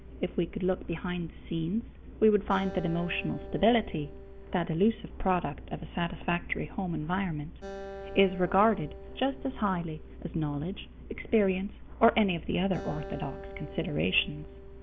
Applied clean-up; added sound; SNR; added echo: none; Acoustic guitar; 17 dB; none.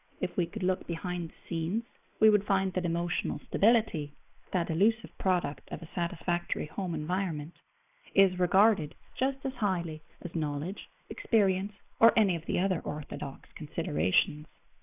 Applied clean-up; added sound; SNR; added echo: neural mask model Resemble Enhance denoiser.